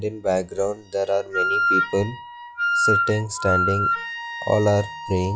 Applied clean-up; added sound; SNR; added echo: classical method log-MMSE.